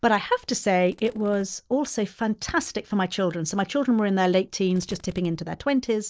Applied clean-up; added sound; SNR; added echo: neural separator model SepFormer DNS4.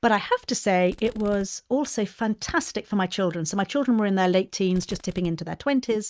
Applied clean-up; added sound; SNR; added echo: neural mask model RNNoise.